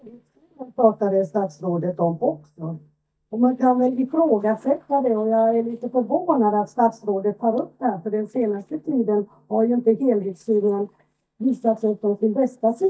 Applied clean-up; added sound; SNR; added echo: neural mask model DeepFilterNet 3.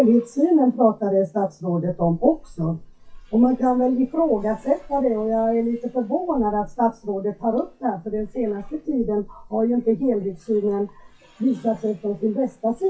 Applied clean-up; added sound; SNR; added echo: classical method WPE with log-MMSE.